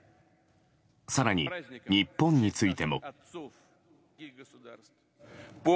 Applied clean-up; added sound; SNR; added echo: none; none; none; none.